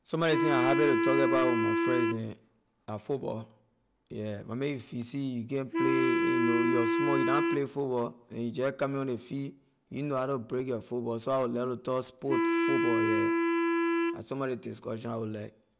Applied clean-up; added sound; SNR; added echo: none; Wind instrument, woodwind instrument; -4 dB; none.